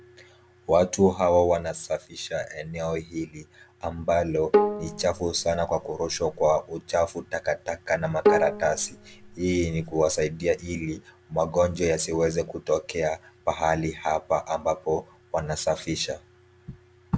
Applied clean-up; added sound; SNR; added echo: none; Bowed string instrument; 2 dB; none.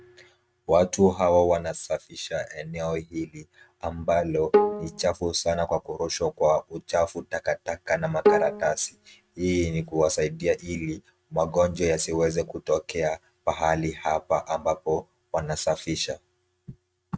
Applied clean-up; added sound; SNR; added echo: neural mask model RNNoise.